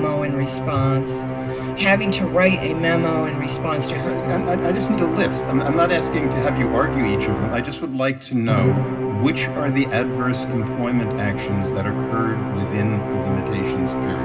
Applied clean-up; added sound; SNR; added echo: none; Musical instrument; 2 dB; reverberation time 0.2 s.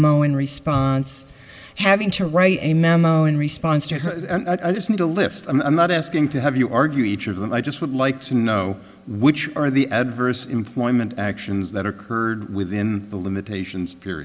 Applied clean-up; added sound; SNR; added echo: none; none; none; none.